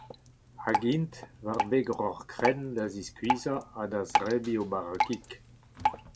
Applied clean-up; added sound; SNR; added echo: none; Drip; 2 dB; none.